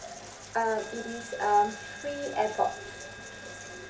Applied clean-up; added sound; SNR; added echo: none; Coin (dropping); 13 dB; reverberation time 0.3 s.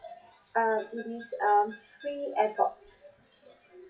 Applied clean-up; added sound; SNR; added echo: classical method WPE with log-MMSE.